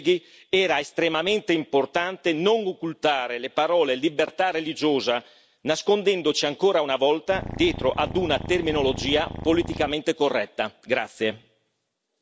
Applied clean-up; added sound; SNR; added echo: none; Purr; 10 dB; none.